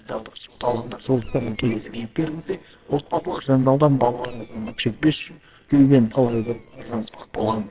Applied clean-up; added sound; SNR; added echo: neural separator model SepFormer WHAMR!.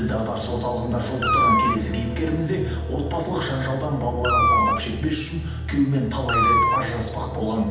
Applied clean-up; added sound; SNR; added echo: none; Meow; -1 dB; reverberation time 0.8 s.